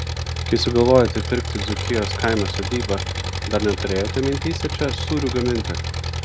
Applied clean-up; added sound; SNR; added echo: none; Engine; 3 dB; none.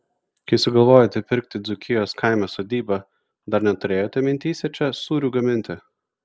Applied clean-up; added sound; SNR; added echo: none; none; none; none.